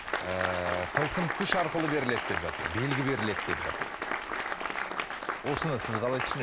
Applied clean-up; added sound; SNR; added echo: none; Applause; 0 dB; none.